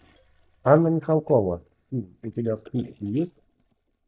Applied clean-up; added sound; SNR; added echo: neural mask model DeepFilterNet 3.